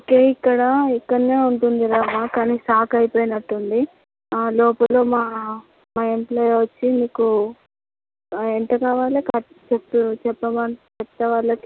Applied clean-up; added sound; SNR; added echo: none; none; none; none.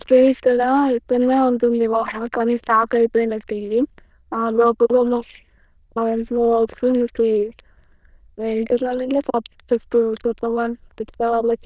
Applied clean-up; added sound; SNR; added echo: neural diffusion model UNIVERSE++.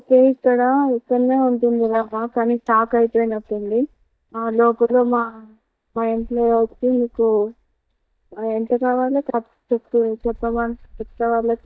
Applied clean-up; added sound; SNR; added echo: neural mask model DeepFilterNet 3.